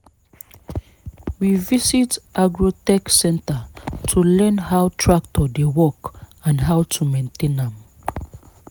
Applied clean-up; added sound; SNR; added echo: none; none; none; none.